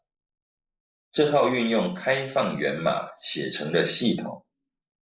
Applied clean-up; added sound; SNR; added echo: neural mask model Resemble Enhance denoiser.